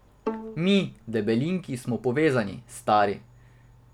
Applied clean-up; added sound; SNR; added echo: none; Bowed string instrument; 13 dB; none.